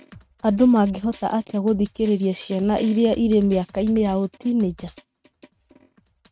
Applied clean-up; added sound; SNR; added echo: neural mask model RNNoise.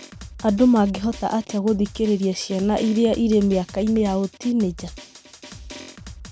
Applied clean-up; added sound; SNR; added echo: none; Drum; 17 dB; none.